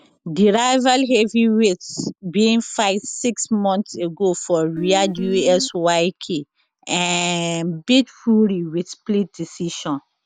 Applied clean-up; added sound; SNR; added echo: none; Guitar; 10 dB; none.